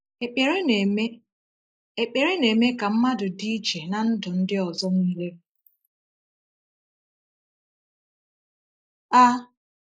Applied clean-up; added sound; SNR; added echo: neural mask model Resemble Enhance denoiser.